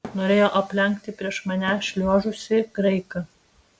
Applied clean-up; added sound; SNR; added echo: none; Thump, thud; 17 dB; none.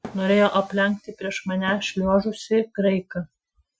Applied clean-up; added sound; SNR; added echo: classical method Wiener filter.